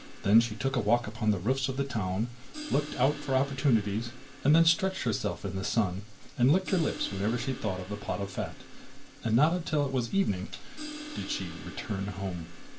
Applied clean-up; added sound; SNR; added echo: none; Crash cymbal; 17 dB; reverberation time 0.2 s.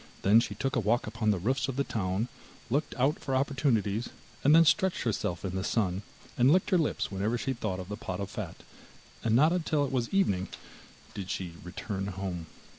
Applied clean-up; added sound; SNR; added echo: none; none; none; none.